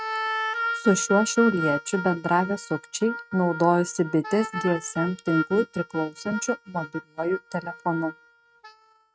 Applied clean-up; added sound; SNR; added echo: neural mask model RNNoise.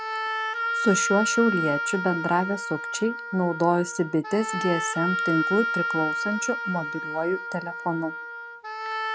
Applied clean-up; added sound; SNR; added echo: none; Wind instrument, woodwind instrument; 3 dB; none.